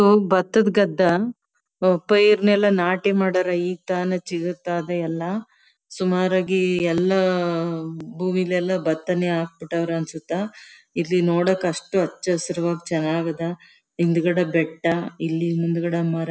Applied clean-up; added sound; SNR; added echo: none; none; none; none.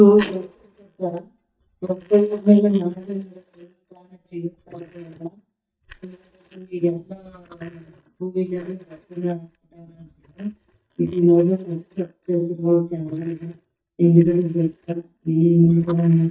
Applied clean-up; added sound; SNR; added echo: neural mask model DeepFilterNet 3.